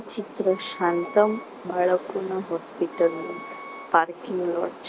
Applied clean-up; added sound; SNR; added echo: none; Wind instrument, woodwind instrument; 18 dB; none.